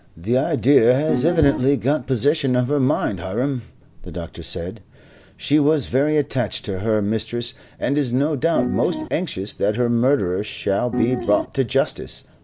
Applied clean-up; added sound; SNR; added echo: none; Piano; 4 dB; none.